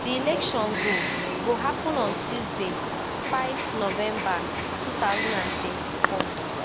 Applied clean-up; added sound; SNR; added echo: none; Wild animals; -1 dB; none.